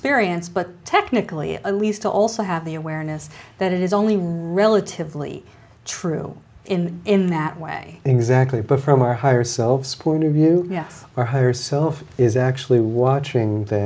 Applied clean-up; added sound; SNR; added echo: none; none; none; none.